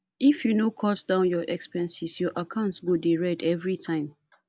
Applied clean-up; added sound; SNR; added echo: none; none; none; none.